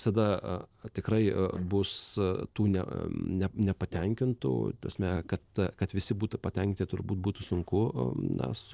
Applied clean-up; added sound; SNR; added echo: neural separator model SepFormer DNS4.